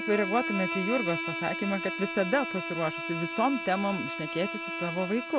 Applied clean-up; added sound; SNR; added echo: none; Bowed string instrument; 5 dB; none.